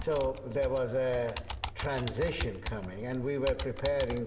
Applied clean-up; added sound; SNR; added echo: none; Computer keyboard; 7 dB; none.